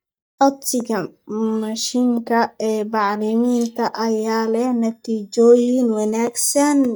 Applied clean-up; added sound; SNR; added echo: neural mask model DeepFilterNet 3.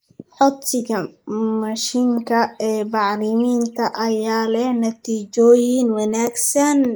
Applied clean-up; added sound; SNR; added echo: neural mask model Resemble Enhance denoiser.